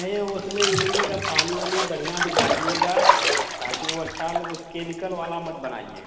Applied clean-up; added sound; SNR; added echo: none; Bathtub (filling or washing); -4 dB; reverberation time 2.5 s.